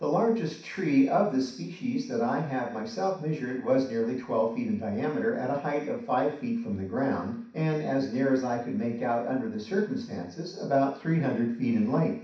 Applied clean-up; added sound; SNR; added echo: none; none; none; reverberation time 0.6 s.